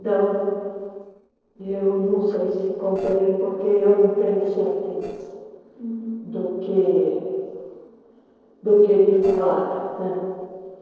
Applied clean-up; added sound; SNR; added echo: neural separator model SepFormer DNS4.